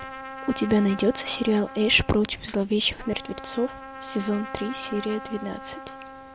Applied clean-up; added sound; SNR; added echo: none; Trumpet; 13 dB; none.